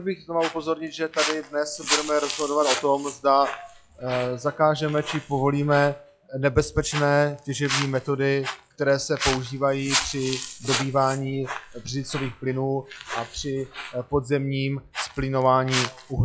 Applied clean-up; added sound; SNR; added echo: classical method log-MMSE.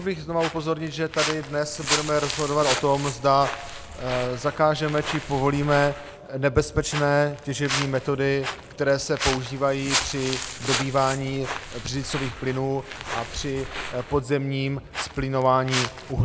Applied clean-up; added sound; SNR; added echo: none; Walk, footsteps; 8 dB; none.